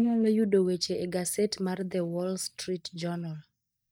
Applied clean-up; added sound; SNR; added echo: neural mask model DeepFilterNet 3.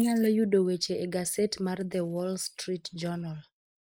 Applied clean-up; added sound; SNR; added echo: neural mask model Resemble Enhance denoiser.